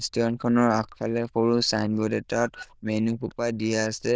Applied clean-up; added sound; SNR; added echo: neural diffusion model UNIVERSE++.